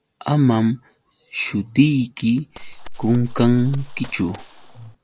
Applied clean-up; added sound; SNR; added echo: none; Gunshot, gunfire; 10 dB; none.